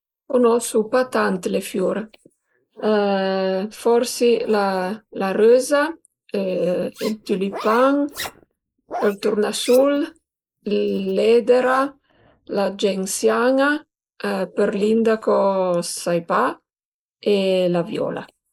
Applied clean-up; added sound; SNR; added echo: neural mask model Resemble Enhance denoiser.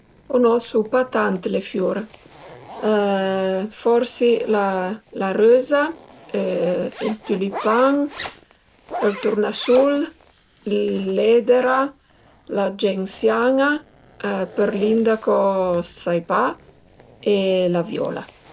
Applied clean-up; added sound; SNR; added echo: none; Zipper (clothing); 18 dB; none.